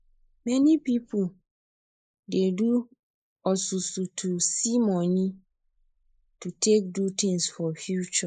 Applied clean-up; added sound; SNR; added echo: neural mask model Resemble Enhance denoiser.